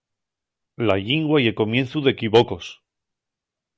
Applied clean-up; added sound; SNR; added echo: none; none; none; none.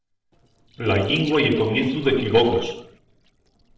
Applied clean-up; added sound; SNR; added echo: neural separator model SepFormer DNS4.